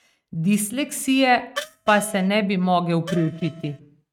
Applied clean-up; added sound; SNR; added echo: neural mask model RNNoise.